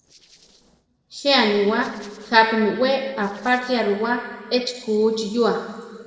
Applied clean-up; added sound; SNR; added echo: neural separator model SepFormer DNS4.